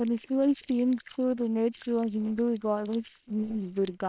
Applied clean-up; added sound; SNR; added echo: neural separator model SepFormer WHAM!.